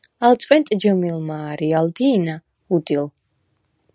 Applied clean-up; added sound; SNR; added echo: none; none; none; none.